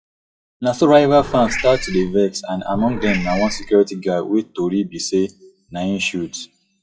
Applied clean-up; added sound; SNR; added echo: classical method WPE with log-MMSE.